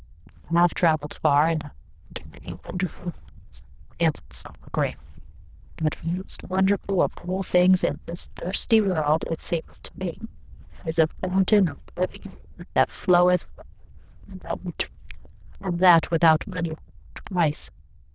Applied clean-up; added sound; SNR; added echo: neural diffusion model UNIVERSE++.